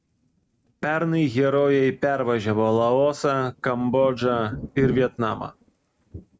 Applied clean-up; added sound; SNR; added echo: neural mask model RNNoise.